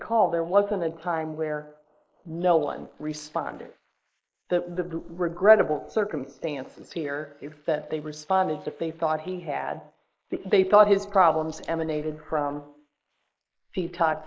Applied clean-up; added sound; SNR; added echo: neural mask model Resemble Enhance denoiser.